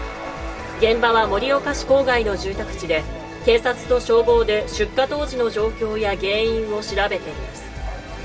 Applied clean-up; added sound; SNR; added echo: none; Guitar; 18 dB; reverberation time 2.9 s.